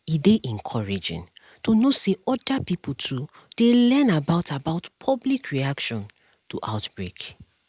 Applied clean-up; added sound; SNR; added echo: none; none; none; none.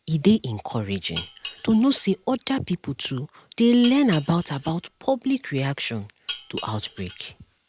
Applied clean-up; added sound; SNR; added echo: none; Dishes, pots, and pans; 15 dB; none.